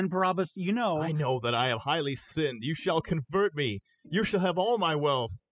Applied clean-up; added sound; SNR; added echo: classical method spectral subtraction.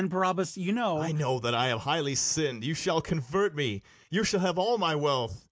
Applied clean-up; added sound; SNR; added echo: neural mask model Resemble Enhance denoiser.